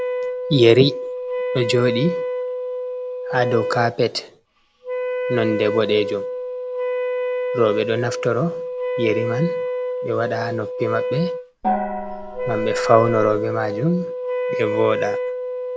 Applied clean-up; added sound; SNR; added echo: none; Wind instrument, woodwind instrument + Gong; 3 dB; none.